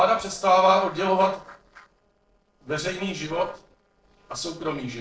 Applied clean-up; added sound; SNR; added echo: neural separator model SepFormer DNS4.